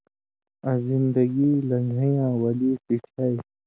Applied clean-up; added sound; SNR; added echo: none; none; none; none.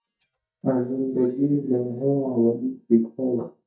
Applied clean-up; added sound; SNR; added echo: neural mask model DeepFilterNet 3.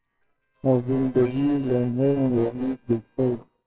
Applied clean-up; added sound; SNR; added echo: neural separator model SepFormer WHAMR!.